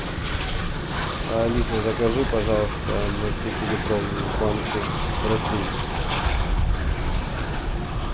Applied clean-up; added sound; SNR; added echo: none; Train; -3 dB; none.